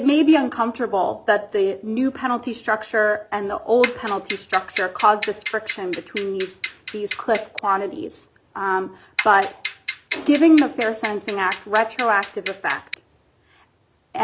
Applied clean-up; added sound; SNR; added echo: none; Clock; 10 dB; none.